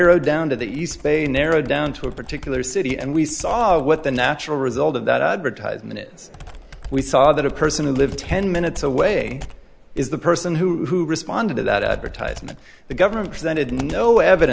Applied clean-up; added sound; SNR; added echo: none; Computer keyboard; 15 dB; none.